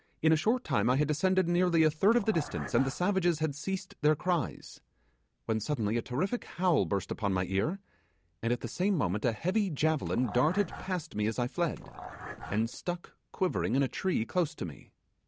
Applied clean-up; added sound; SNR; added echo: none; Dog; 13 dB; none.